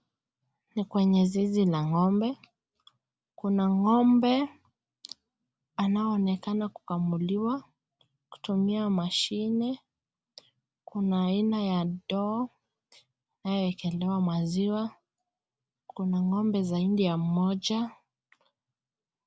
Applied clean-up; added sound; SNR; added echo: none; none; none; none.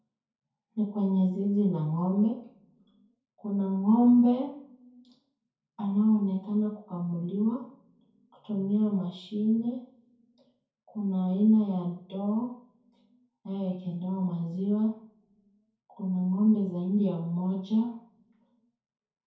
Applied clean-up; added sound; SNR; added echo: none; none; none; reverberation time 0.6 s.